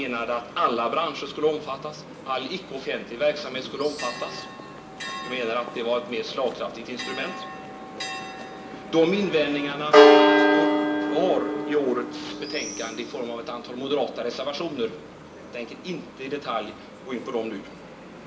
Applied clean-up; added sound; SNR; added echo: none; Church bell; -2 dB; reverberation time 0.2 s.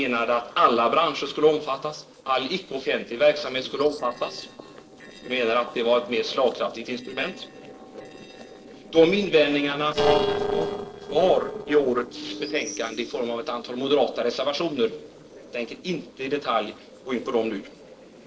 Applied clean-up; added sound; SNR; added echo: neural separator model SepFormer DNS4.